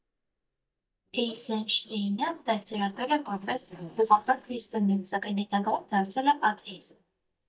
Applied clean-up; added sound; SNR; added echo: neural mask model DeepFilterNet 3.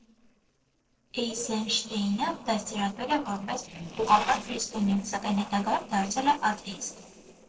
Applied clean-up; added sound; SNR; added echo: neural separator model SepFormer DNS4.